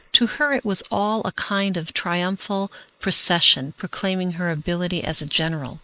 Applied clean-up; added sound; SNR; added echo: neural mask model Resemble Enhance denoiser.